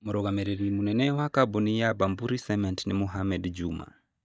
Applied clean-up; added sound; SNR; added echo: neural mask model DeepFilterNet 3.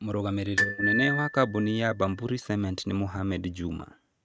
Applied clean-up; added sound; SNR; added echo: neural mask model RNNoise.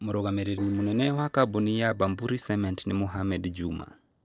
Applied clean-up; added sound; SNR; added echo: neural separator model SepFormer DNS4.